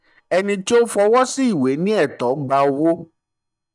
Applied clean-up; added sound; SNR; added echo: neural mask model DeepFilterNet 3.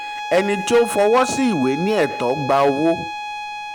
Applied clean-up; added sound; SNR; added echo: none; Bowed string instrument; 9 dB; none.